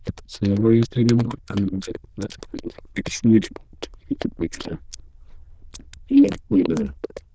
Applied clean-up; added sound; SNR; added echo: neural diffusion model UNIVERSE++.